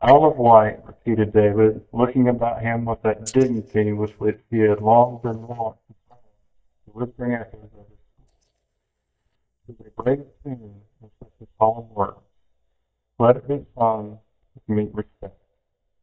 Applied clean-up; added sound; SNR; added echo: neural mask model DeepFilterNet 3.